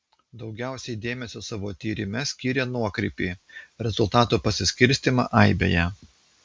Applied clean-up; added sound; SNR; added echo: none; none; none; none.